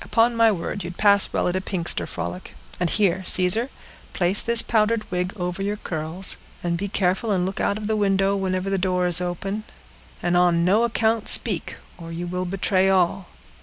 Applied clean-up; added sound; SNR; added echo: none; none; none; none.